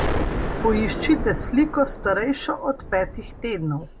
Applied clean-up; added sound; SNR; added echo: none; Explosion; 4 dB; none.